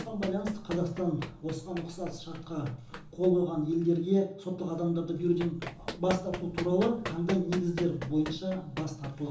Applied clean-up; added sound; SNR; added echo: none; Run; 12 dB; reverberation time 1.2 s.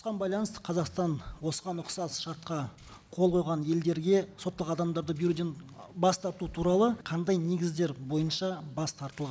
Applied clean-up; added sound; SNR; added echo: none; none; none; none.